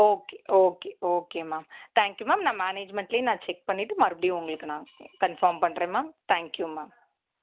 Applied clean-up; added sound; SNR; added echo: none; none; none; none.